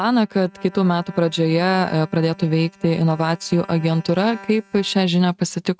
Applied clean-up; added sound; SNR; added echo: neural mask model RNNoise.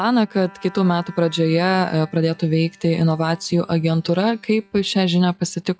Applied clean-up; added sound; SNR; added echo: classical method log-MMSE.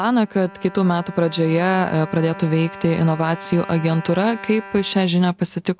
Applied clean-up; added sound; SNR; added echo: none; Bowed string instrument; 17 dB; none.